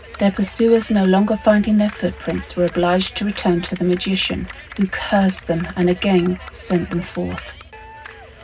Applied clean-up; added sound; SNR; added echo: none; Clapping; 19 dB; reverberation time 0.4 s.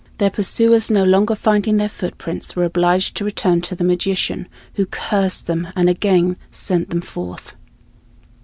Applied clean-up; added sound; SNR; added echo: none; none; none; none.